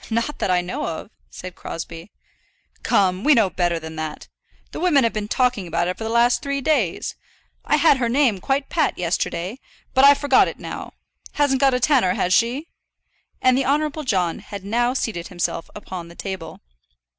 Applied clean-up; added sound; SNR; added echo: none; none; none; none.